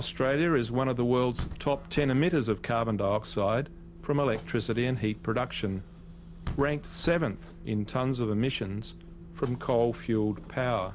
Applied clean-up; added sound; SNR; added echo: none; Bus / Engine; 14 dB; none.